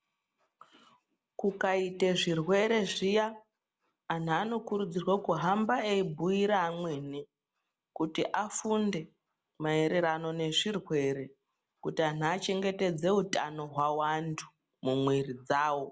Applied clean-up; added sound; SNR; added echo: none; none; none; none.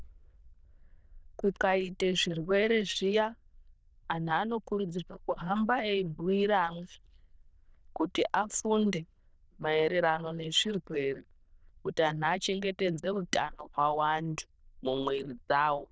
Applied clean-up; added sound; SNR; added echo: neural diffusion model UNIVERSE++.